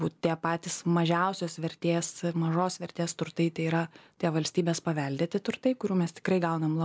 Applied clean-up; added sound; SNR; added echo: none; none; none; none.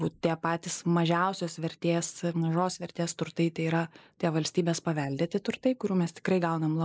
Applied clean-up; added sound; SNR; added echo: neural mask model Resemble Enhance denoiser.